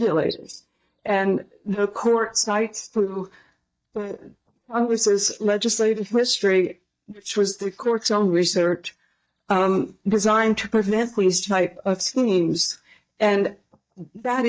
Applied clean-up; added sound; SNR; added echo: neural mask model DeepFilterNet 3.